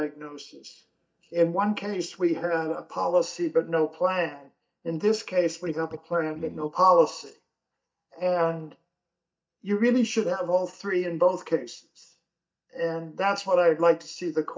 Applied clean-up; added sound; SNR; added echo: neural mask model DeepFilterNet 3.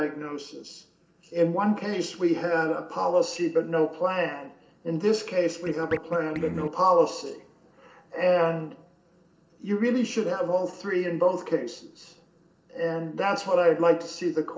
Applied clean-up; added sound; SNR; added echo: neural separator model SepFormer DNS4.